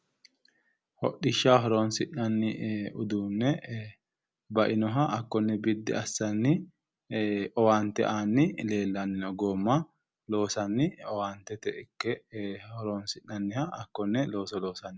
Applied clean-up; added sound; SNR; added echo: none; none; none; none.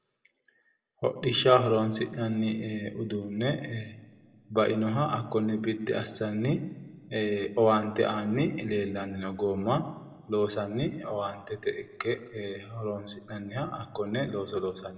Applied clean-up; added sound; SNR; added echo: none; none; none; reverberation time 0.9 s.